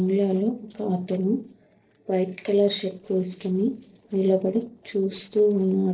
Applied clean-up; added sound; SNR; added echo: neural separator model SepFormer DNS4.